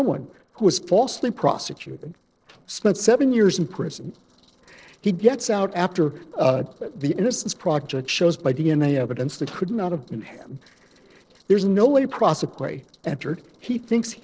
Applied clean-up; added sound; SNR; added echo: neural separator model SepFormer DNS4.